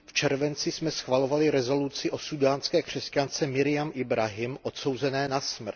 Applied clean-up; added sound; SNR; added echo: none; none; none; none.